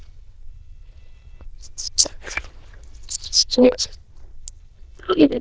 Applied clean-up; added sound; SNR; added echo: neural diffusion model UNIVERSE++.